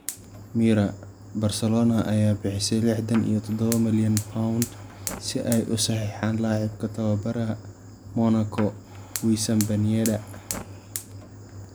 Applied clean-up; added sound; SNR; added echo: none; Fire; 16 dB; none.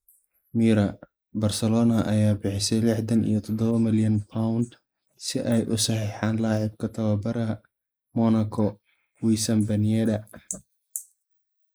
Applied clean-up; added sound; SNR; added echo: neural mask model Resemble Enhance denoiser.